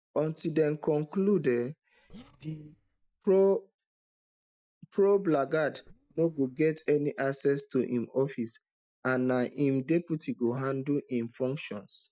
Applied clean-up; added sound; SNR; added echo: neural mask model DeepFilterNet 3.